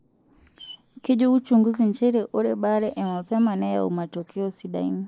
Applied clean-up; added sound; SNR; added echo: neural mask model Resemble Enhance denoiser.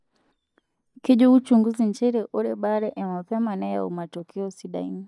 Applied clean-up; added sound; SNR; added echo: neural mask model DeepFilterNet 3.